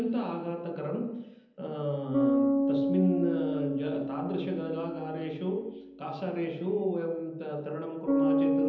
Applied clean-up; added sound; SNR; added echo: none; Bass guitar; -1 dB; reverberation time 0.9 s.